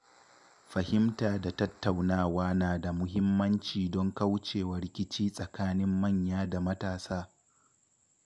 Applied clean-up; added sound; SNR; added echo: none; none; none; none.